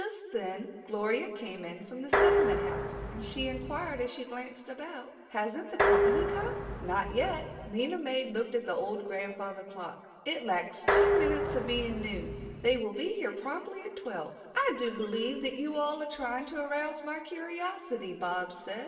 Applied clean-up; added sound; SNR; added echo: none; Dishes, pots, and pans; -3 dB; reverberation time 2.2 s.